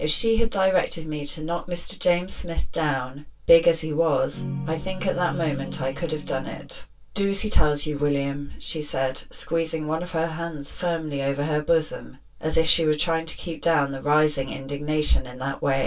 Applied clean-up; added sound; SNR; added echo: none; Guitar; 10 dB; reverberation time 0.1 s.